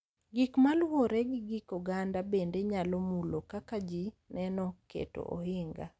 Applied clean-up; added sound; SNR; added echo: none; none; none; none.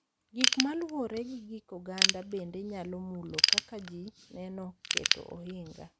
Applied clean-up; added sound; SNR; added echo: none; Ratchet, pawl / Tools; -5 dB; none.